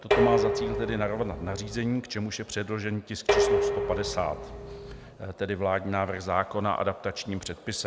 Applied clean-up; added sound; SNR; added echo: none; Dishes, pots, and pans; -1 dB; none.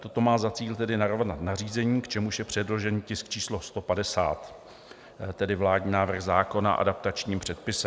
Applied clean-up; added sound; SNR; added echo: none; none; none; none.